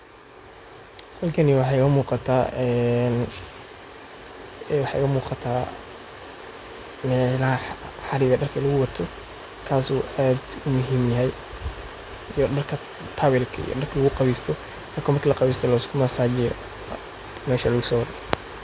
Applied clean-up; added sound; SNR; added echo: none; none; none; none.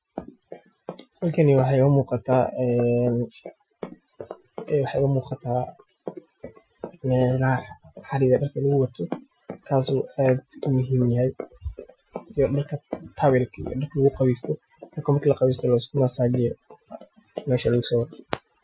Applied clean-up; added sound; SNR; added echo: classical method Wiener filter.